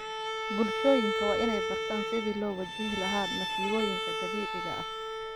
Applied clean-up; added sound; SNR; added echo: none; Bowed string instrument; 0 dB; none.